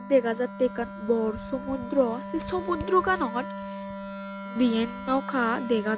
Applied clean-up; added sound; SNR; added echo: none; Wind instrument, woodwind instrument; 10 dB; none.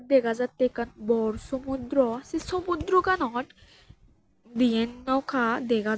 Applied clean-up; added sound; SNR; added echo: none; none; none; none.